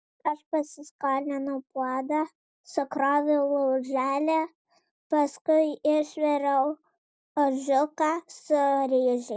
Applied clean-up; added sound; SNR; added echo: none; none; none; none.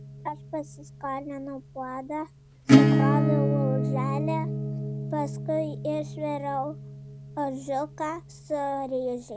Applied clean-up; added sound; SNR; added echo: none; Acoustic guitar / Strum; -5 dB; none.